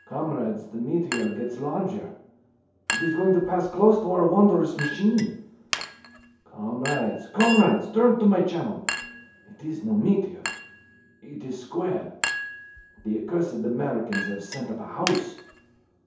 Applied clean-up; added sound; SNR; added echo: none; Chink, clink; 11 dB; reverberation time 0.7 s.